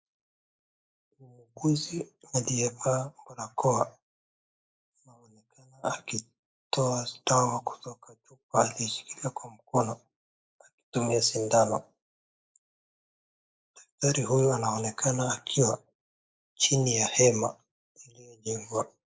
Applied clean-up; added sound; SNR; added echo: neural mask model Resemble Enhance denoiser.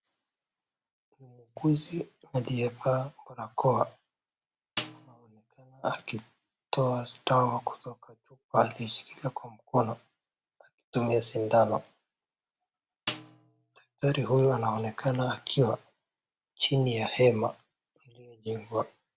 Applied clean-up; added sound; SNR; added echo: none; Snare drum; 12 dB; none.